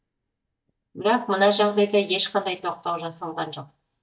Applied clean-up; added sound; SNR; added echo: neural mask model DeepFilterNet 3.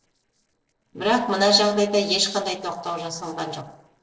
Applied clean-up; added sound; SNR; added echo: neural separator model SepFormer DNS4.